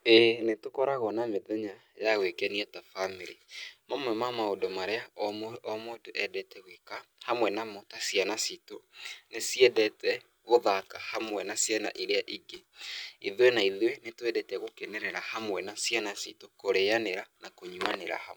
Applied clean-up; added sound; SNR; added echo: none; none; none; none.